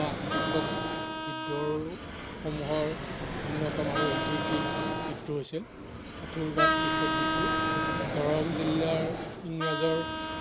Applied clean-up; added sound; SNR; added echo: none; Fixed-wing aircraft, airplane + Vehicle horn, car horn, honking; -2 dB; none.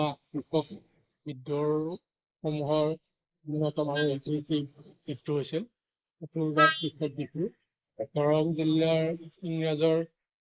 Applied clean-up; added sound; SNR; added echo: neural mask model Resemble Enhance denoiser.